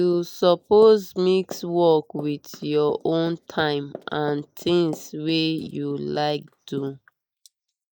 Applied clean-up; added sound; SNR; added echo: neural mask model Resemble Enhance denoiser.